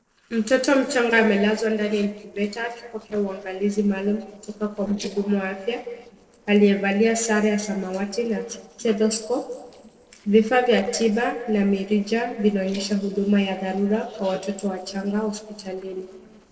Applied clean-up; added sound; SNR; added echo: neural separator model SepFormer DNS4.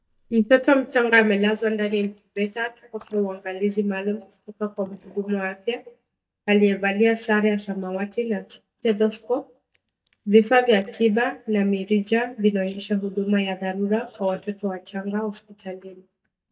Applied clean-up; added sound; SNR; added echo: neural mask model DeepFilterNet 3.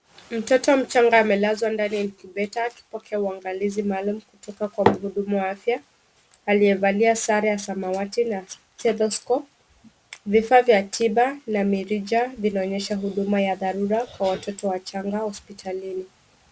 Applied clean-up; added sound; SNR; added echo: none; none; none; none.